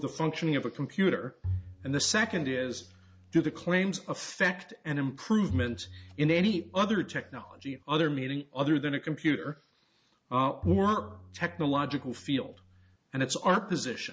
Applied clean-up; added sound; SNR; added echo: none; Bowed string instrument; 11 dB; none.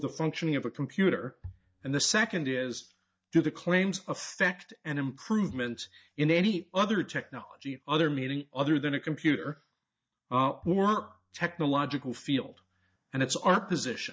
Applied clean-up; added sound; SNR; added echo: neural mask model DeepFilterNet 3.